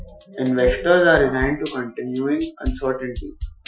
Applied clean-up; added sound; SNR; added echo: classical method Wiener filter.